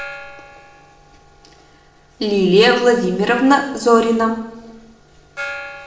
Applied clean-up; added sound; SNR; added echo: neural separator model SepFormer DNS4.